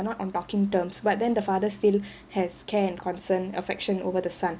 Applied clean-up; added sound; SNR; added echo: none; none; none; none.